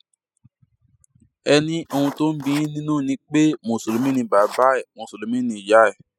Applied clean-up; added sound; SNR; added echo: classical method spectral subtraction.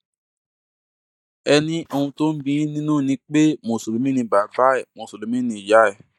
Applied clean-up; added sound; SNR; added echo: neural mask model DeepFilterNet 3.